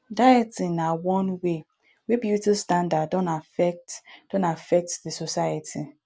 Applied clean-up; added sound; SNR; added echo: none; none; none; none.